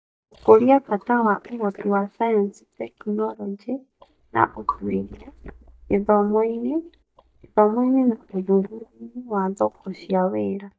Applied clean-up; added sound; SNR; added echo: neural mask model DeepFilterNet 3.